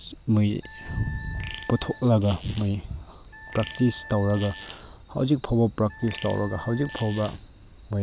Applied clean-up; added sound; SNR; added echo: none; Wind instrument, woodwind instrument + Fart; 16 dB; none.